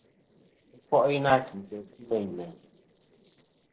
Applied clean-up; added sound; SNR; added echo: neural separator model SepFormer DNS4.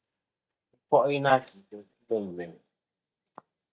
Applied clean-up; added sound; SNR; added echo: neural mask model DeepFilterNet 3.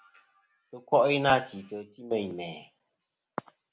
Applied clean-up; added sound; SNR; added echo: none; none; none; none.